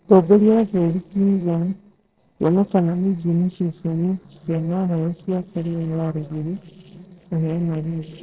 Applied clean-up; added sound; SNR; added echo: neural separator model SepFormer DNS4.